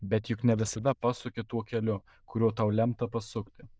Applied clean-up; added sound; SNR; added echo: neural diffusion model UNIVERSE++.